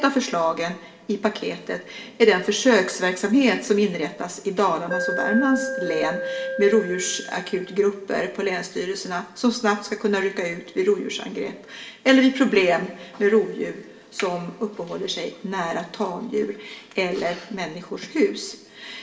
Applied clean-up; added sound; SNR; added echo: none; Alarm; 6 dB; reverberation time 0.6 s.